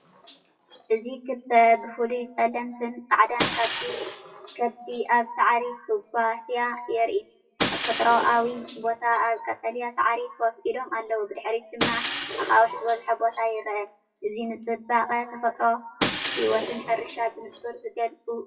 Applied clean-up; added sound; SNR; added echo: classical method WPE with log-MMSE.